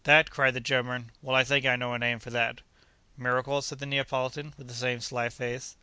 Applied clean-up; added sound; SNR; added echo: none; none; none; none.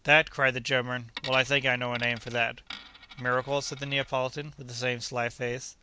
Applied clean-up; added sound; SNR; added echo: none; Coin (dropping); 16 dB; none.